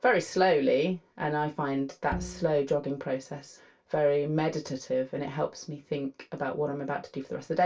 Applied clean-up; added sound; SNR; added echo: none; Bowed string instrument; 11 dB; reverberation time 0.2 s.